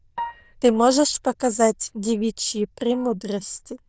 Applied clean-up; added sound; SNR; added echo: neural diffusion model UNIVERSE++.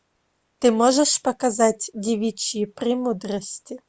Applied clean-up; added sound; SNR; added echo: none; none; none; none.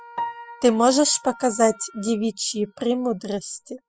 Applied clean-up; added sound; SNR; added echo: classical method spectral subtraction.